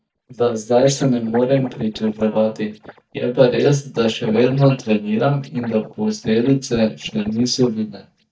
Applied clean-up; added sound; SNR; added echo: neural mask model DeepFilterNet 3.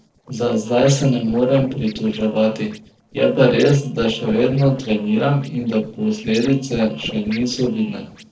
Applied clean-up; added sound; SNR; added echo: neural separator model SepFormer DNS4.